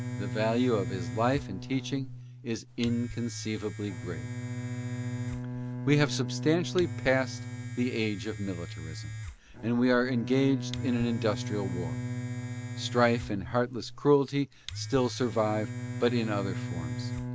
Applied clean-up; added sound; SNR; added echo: none; Bowed string instrument + Domestic sounds, home sounds; 6 dB; none.